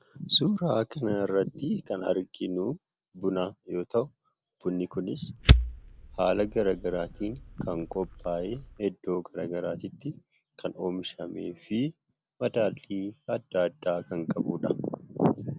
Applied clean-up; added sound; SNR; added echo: none; Fire; -2 dB; none.